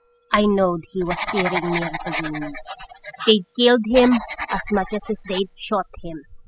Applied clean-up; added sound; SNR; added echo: classical method spectral subtraction.